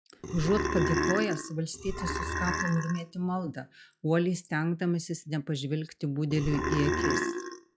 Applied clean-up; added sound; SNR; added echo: classical method log-MMSE.